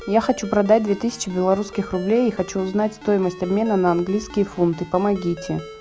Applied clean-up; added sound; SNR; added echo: none; Ringtone; 17 dB; none.